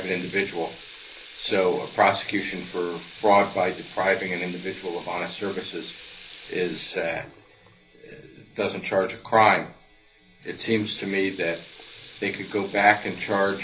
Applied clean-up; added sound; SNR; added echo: none; Sink (filling or washing) / Water tap, faucet; 20 dB; reverberation time 0.3 s.